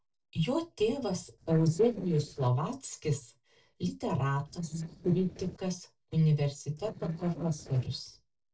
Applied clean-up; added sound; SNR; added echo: neural separator model SepFormer DNS4.